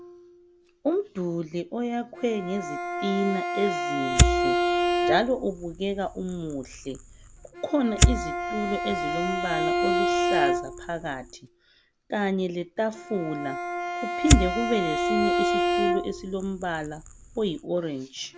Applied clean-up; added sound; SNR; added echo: none; Bowed string instrument + Fire; -2 dB; none.